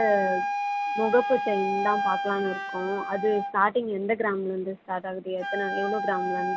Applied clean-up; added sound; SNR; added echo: none; Wind instrument, woodwind instrument; 3 dB; none.